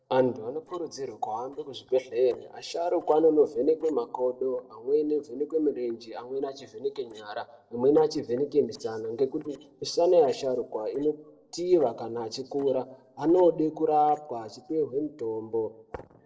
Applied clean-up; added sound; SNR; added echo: neural separator model SepFormer DNS4.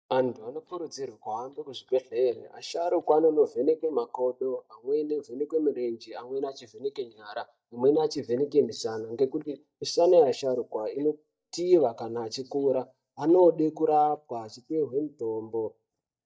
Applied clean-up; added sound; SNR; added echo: neural mask model DeepFilterNet 3.